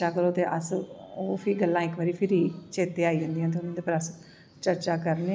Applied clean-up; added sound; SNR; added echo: none; none; none; none.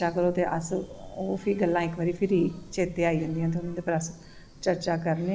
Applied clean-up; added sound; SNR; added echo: none; Wind; 19 dB; none.